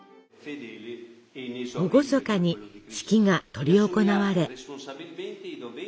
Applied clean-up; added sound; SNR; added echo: none; none; none; none.